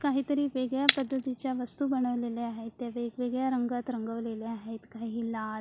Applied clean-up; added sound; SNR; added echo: none; Shatter; 6 dB; none.